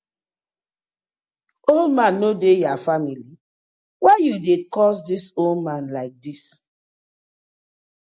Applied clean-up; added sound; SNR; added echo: none; none; none; none.